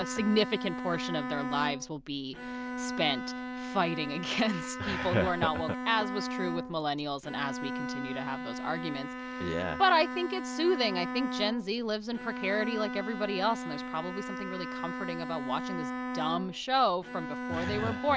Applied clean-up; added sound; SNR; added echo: none; Bowed string instrument; 5 dB; none.